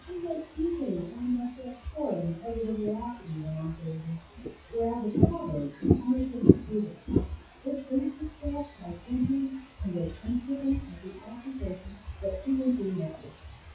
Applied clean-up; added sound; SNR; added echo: classical method WPE with log-MMSE.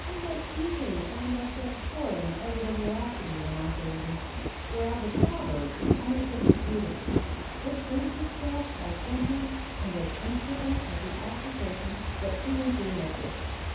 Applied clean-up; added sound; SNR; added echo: none; Fireworks / Ocean; -2 dB; reverberation time 0.9 s.